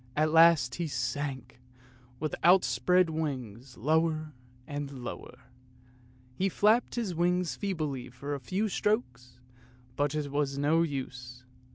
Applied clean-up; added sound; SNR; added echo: none; none; none; none.